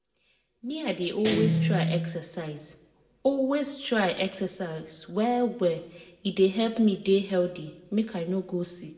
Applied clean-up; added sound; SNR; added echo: none; Guitar; 2 dB; reverberation time 0.7 s.